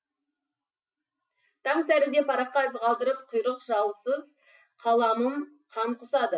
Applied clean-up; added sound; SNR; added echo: none; none; none; none.